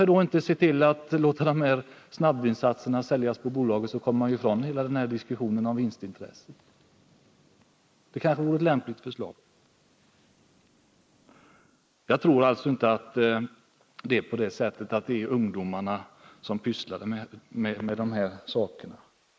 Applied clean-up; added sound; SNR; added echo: neural mask model Resemble Enhance denoiser.